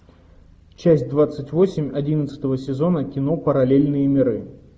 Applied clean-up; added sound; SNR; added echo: none; none; none; none.